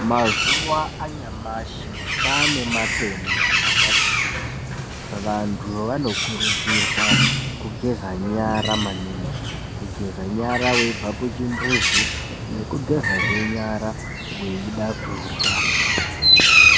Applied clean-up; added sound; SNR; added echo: none; Bird; -5 dB; none.